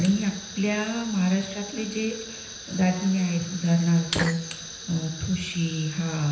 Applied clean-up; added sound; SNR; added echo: none; Fire; 11 dB; reverberation time 0.9 s.